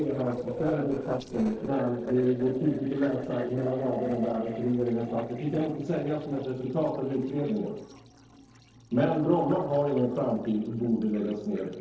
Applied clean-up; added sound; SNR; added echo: neural separator model SepFormer DNS4.